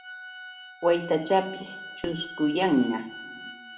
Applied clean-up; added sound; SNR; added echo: none; Organ; 14 dB; reverberation time 1.0 s.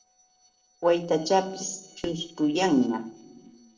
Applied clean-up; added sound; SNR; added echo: neural separator model SepFormer DNS4.